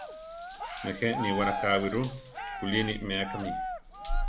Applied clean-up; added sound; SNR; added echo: none; Cheering + Drip / Trickle, dribble / Bathtub (filling or washing) / Water tap, faucet; 3 dB; none.